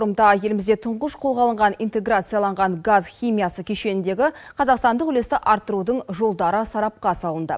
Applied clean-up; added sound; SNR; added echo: none; none; none; none.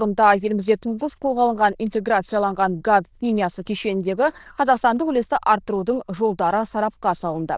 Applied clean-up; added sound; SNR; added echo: neural diffusion model UNIVERSE++.